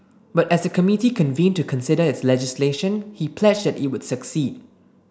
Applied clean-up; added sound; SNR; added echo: none; none; none; none.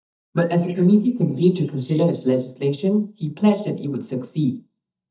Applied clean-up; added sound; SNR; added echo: neural mask model DeepFilterNet 3.